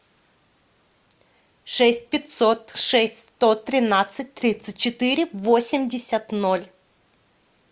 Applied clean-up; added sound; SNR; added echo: none; none; none; none.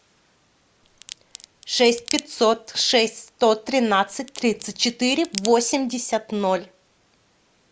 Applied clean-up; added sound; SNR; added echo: none; Crack; 15 dB; none.